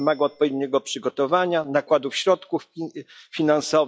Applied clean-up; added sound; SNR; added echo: classical method log-MMSE.